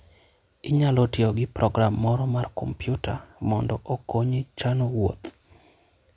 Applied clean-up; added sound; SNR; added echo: none; none; none; none.